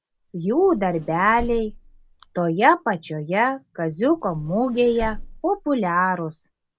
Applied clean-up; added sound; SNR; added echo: none; Vehicle; 16 dB; none.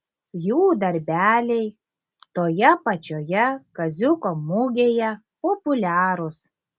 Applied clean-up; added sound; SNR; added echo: none; none; none; none.